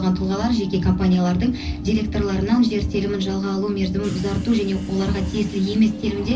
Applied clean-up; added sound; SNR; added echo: none; Subway, metro, underground / Train; 13 dB; reverberation time 0.4 s.